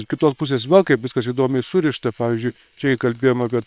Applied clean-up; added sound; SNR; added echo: neural separator model SepFormer WHAM!.